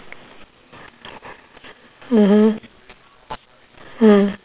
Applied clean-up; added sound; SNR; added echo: none; none; none; none.